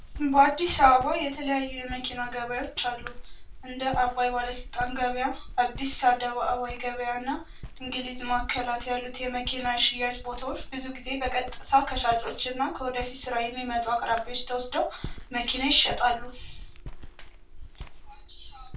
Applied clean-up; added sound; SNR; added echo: none; Walk, footsteps; 11 dB; reverberation time 0.2 s.